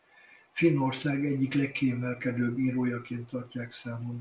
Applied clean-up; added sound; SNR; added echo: none; none; none; none.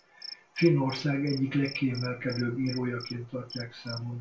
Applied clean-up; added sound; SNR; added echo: none; Cricket; 16 dB; reverberation time 0.2 s.